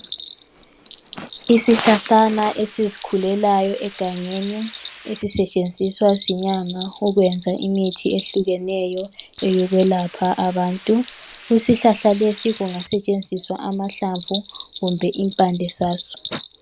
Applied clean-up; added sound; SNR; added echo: none; Bell + Hiss; 17 dB; none.